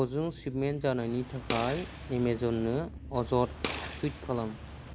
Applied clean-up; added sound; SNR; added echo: none; Gunshot, gunfire; 11 dB; none.